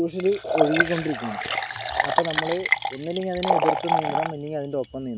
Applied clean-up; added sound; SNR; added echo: none; Liquid; -2 dB; none.